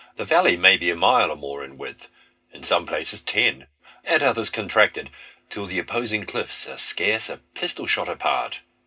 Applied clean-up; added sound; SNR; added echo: none; none; none; reverberation time 0.2 s.